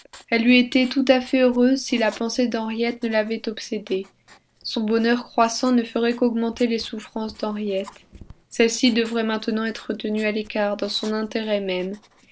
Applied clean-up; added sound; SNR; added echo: neural separator model SepFormer DNS4.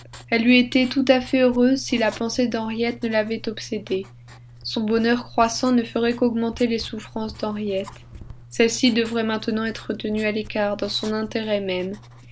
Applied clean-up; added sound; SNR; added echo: none; Writing; 19 dB; none.